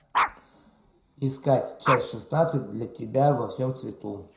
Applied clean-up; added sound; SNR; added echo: none; Dog; 6 dB; reverberation time 0.4 s.